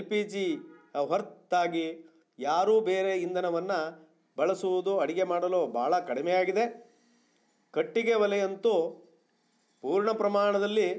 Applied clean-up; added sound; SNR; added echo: none; none; none; none.